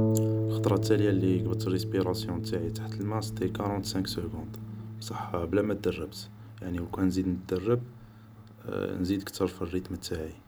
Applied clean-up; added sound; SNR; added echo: none; Harp; 3 dB; none.